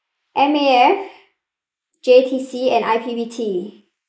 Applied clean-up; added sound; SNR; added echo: neural mask model Resemble Enhance denoiser.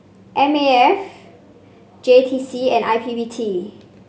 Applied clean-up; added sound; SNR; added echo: none; none; none; none.